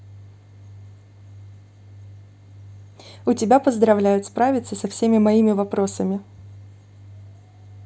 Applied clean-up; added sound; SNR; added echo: none; none; none; none.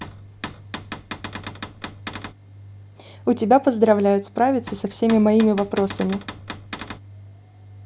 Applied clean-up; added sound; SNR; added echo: none; Cupboard open or close / Door; 13 dB; none.